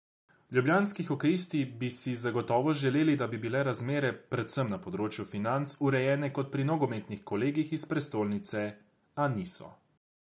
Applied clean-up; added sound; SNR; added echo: none; none; none; none.